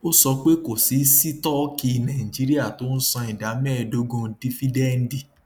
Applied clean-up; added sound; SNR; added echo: none; none; none; none.